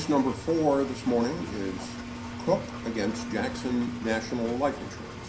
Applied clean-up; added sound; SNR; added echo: none; Engine; 9 dB; reverberation time 0.3 s.